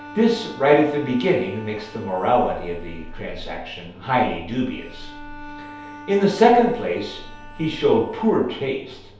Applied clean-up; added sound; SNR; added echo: none; Bowed string instrument; 20 dB; reverberation time 0.8 s.